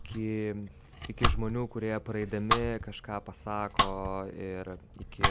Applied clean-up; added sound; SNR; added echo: none; Domestic sounds, home sounds; -1 dB; none.